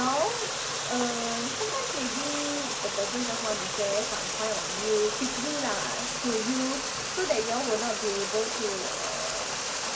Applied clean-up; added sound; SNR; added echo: none; Water; 0 dB; reverberation time 0.7 s.